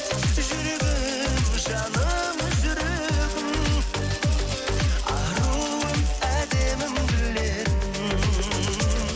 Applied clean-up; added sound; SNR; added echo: none; Rattle (instrument); 14 dB; none.